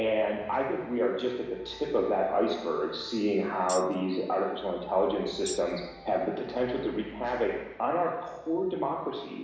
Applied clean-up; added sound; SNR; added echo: none; Tambourine; 11 dB; reverberation time 1.0 s.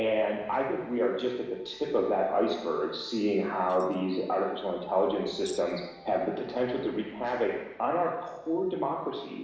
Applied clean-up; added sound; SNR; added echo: neural separator model SepFormer DNS4.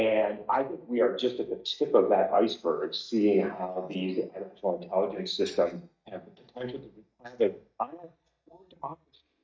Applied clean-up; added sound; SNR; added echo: neural mask model DeepFilterNet 3.